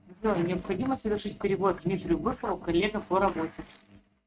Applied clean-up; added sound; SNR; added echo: neural mask model RNNoise.